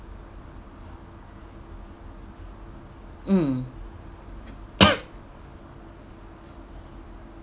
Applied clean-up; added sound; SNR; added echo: none; none; none; none.